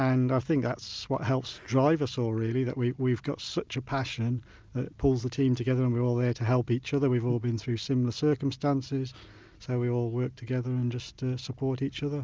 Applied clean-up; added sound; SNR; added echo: none; none; none; none.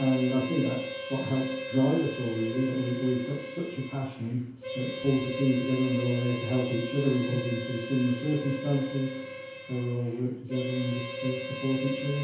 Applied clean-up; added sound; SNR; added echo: none; Harmonica; 8 dB; reverberation time 0.7 s.